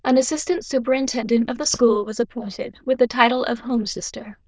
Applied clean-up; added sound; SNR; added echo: neural diffusion model UNIVERSE++.